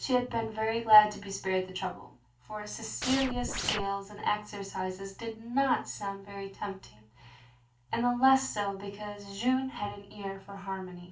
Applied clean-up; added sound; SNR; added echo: none; Scratching (performance technique); 3 dB; reverberation time 0.3 s.